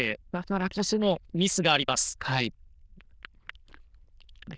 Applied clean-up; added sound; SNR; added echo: neural diffusion model UNIVERSE++.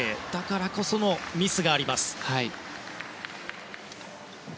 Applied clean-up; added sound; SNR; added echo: none; none; none; none.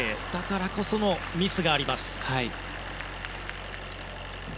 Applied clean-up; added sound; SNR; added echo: none; Idling; 9 dB; none.